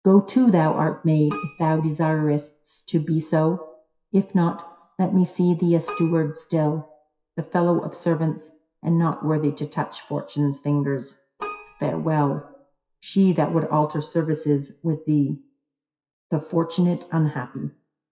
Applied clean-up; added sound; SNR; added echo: classical method WPE with log-MMSE.